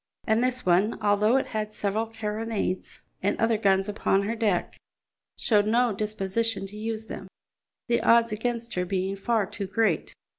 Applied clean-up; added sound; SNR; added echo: none; none; none; none.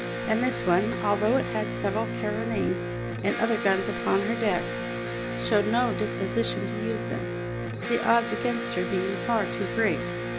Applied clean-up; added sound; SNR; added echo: none; Electric guitar; 3 dB; none.